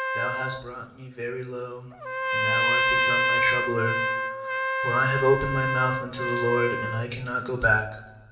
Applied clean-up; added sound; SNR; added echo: none; Trumpet; -1 dB; reverberation time 0.9 s.